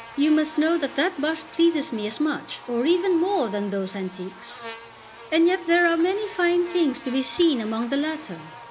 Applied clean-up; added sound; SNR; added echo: none; Buzz; 18 dB; none.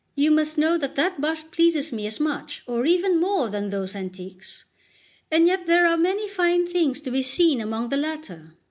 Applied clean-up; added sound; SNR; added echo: none; none; none; none.